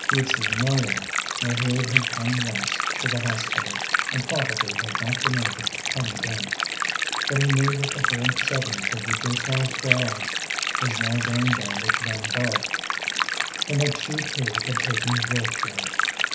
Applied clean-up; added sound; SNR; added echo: none; Stream; -2 dB; reverberation time 0.5 s.